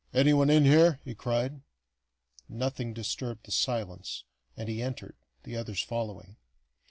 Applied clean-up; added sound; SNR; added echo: none; none; none; none.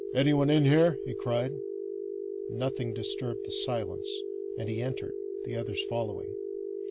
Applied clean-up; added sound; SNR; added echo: none; Telephone; 5 dB; none.